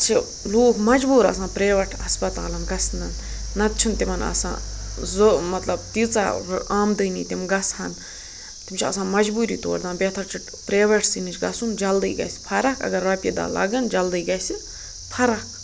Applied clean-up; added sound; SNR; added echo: none; none; none; none.